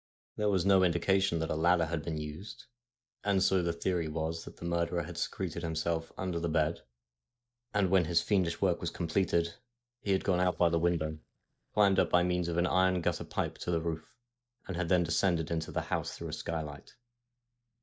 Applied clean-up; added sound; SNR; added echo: neural mask model DeepFilterNet 3.